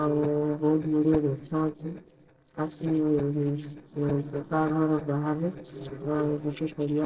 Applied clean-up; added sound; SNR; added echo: neural separator model SepFormer DNS4.